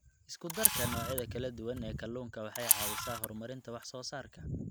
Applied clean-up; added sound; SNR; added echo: none; Camera; -4 dB; none.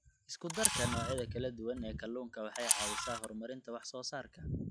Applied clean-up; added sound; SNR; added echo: classical method log-MMSE.